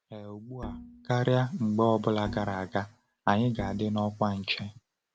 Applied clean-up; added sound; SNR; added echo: none; Bowed string instrument; 16 dB; none.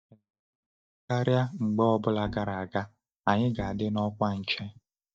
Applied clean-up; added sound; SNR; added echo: neural mask model DeepFilterNet 3.